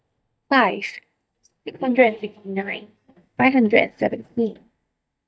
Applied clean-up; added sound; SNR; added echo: neural mask model DeepFilterNet 3.